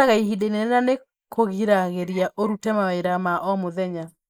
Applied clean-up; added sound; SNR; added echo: neural mask model Resemble Enhance denoiser.